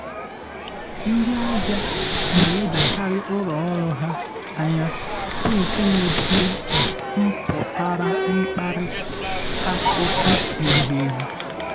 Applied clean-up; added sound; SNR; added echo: none; Crowd + Respiratory sounds; -2 dB; none.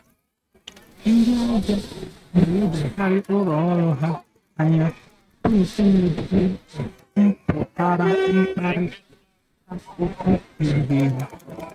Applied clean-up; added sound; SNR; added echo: neural mask model RNNoise.